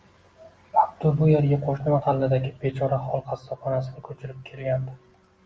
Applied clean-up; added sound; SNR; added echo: none; none; none; none.